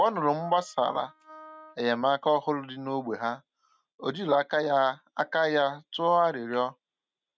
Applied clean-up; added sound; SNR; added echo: neural mask model RNNoise.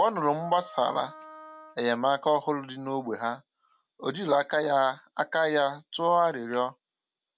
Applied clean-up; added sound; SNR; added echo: none; Wind instrument, woodwind instrument; 19 dB; none.